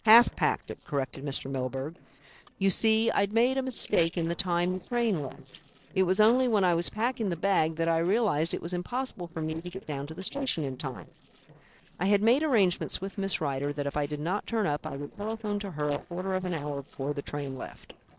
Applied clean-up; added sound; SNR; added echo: neural separator model SepFormer DNS4.